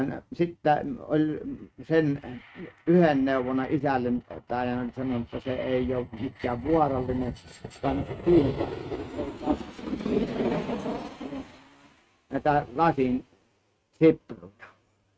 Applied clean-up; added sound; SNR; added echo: neural mask model RNNoise.